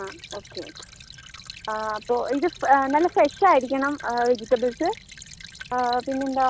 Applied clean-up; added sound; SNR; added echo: none; Stream / Trickle, dribble; 18 dB; none.